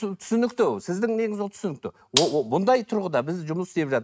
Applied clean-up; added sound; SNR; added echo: neural mask model RNNoise.